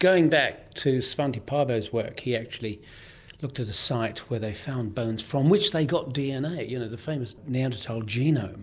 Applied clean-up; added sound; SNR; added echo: none; none; none; none.